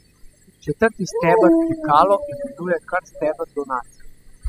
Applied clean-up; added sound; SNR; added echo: classical method spectral subtraction.